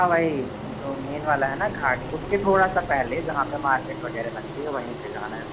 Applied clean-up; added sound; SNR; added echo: none; Engine; 8 dB; none.